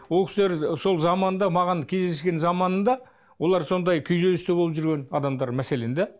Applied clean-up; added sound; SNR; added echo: none; none; none; none.